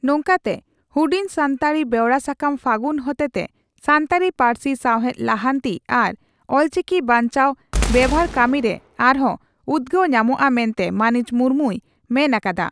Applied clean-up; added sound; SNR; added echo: none; Boom; 6 dB; none.